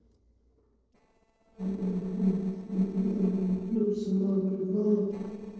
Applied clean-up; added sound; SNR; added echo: neural separator model SepFormer DNS4.